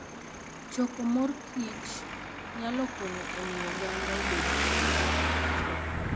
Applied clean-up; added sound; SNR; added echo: none; Traffic noise, roadway noise; -4 dB; reverberation time 0.9 s.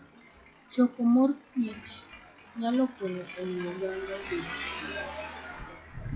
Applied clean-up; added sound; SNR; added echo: classical method WPE with log-MMSE.